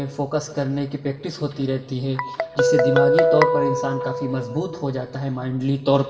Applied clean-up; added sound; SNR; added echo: none; Guitar; 0 dB; reverberation time 0.8 s.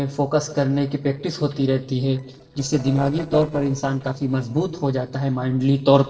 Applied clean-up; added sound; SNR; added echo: neural separator model SepFormer DNS4.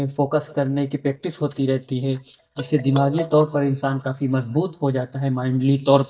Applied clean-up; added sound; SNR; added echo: neural mask model DeepFilterNet 3.